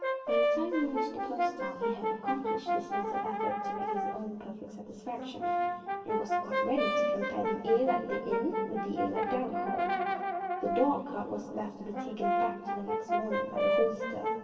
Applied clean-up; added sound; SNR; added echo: none; Brass instrument; -3 dB; reverberation time 2.5 s.